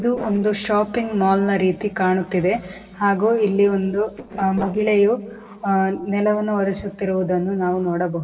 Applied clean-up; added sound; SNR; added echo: neural separator model SepFormer DNS4.